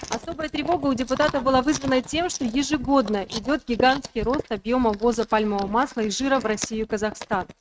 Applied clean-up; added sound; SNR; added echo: neural mask model RNNoise.